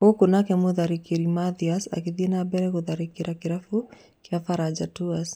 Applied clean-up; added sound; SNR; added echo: none; none; none; none.